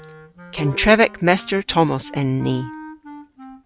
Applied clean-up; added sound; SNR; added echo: none; Wind instrument, woodwind instrument + Bowed string instrument; 17 dB; none.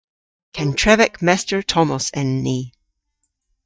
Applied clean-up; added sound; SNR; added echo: neural mask model DeepFilterNet 3.